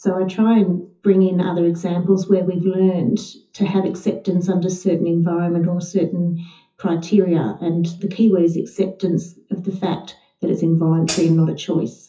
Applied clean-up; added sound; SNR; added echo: classical method WPE with log-MMSE.